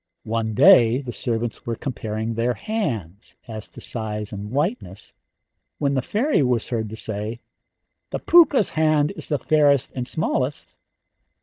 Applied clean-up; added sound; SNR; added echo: neural mask model DeepFilterNet 3.